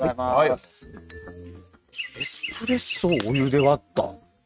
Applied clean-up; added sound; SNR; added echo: neural mask model RNNoise.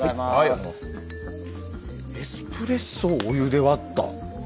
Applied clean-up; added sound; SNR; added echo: none; none; none; none.